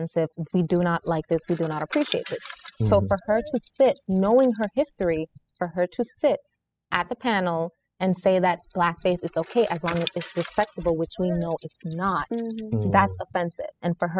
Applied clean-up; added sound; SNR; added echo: classical method spectral subtraction.